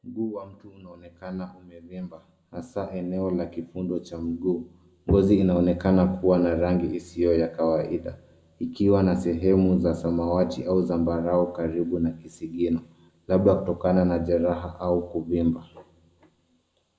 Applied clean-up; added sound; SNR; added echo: none; none; none; reverberation time 0.6 s.